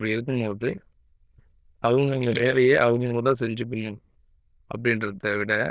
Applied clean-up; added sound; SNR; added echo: neural diffusion model UNIVERSE++.